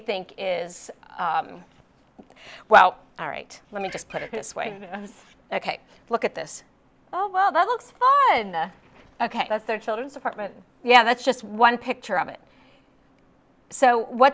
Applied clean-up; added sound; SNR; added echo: none; Bird; 16 dB; none.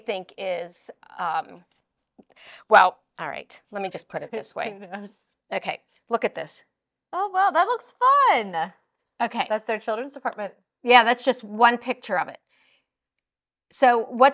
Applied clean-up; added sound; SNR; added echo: neural mask model DeepFilterNet 3.